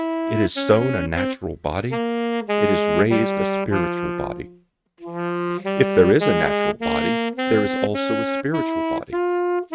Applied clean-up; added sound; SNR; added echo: neural mask model RNNoise.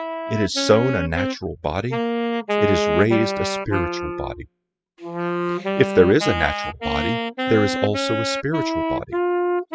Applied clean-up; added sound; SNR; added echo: classical method spectral subtraction.